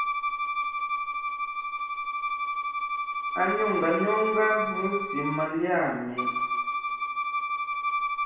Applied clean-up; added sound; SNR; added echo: none; Bowed string instrument; -1 dB; reverberation time 0.9 s.